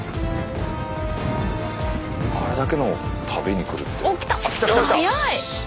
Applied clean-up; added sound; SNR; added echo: none; none; none; none.